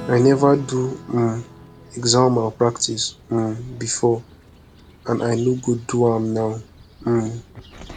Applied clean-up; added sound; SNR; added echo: none; Acoustic guitar / Strum + Bird vocalization, bird call, bird song; 20 dB; none.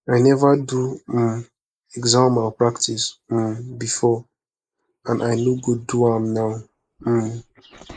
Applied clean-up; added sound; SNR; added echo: neural mask model Resemble Enhance denoiser.